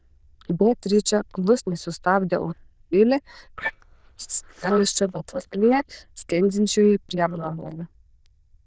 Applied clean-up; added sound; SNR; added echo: neural diffusion model UNIVERSE++.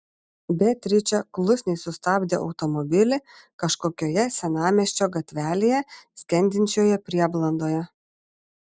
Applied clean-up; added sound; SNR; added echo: none; none; none; none.